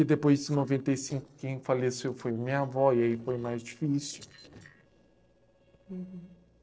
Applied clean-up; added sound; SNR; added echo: neural separator model SepFormer DNS4.